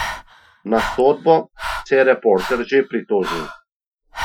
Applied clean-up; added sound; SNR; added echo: classical method Wiener filter.